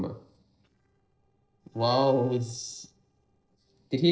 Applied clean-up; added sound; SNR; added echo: neural separator model SepFormer DNS4.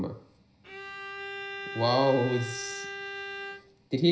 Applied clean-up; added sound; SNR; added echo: none; Bowed string instrument; 9 dB; reverberation time 0.5 s.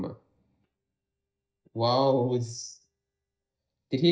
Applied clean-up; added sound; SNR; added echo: neural mask model DeepFilterNet 3.